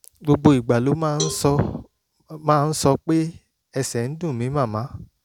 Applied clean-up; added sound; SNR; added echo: none; Cowbell; 15 dB; none.